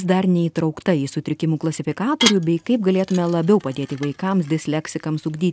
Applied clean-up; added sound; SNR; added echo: none; Dishes, pots, and pans / Glass; 10 dB; none.